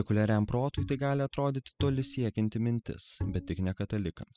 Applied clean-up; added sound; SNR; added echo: classical method spectral subtraction.